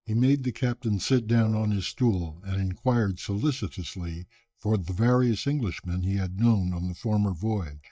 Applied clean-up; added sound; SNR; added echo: neural mask model DeepFilterNet 3.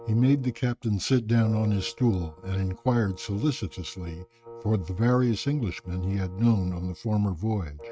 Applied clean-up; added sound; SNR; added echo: neural mask model RNNoise.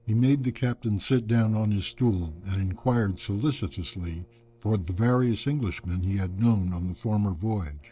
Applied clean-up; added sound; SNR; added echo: neural separator model SepFormer DNS4.